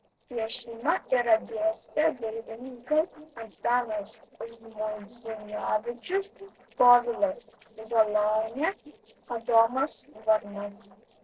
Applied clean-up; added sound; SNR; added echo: neural separator model SepFormer DNS4.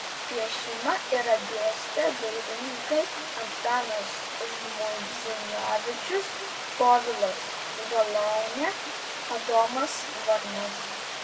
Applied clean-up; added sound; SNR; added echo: none; Water; 5 dB; reverberation time 1.7 s.